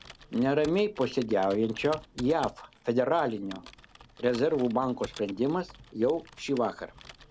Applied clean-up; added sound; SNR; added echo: none; Computer keyboard; 20 dB; none.